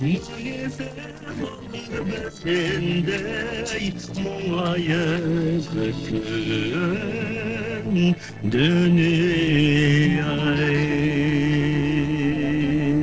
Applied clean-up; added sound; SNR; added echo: neural separator model SepFormer DNS4.